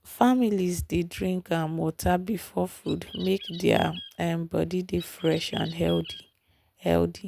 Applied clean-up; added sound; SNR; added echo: none; Bird; 16 dB; none.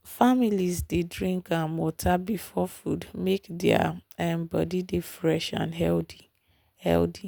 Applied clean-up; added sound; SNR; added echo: none; none; none; none.